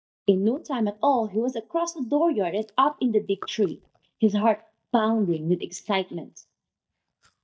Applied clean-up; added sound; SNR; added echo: neural mask model DeepFilterNet 3.